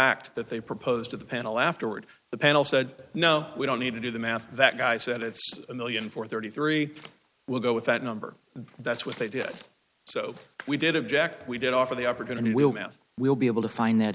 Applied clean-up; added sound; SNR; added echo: none; none; none; none.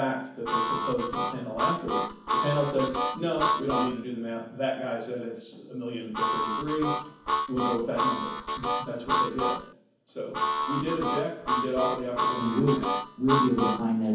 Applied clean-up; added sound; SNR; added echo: none; Harmonica; -1 dB; reverberation time 0.7 s.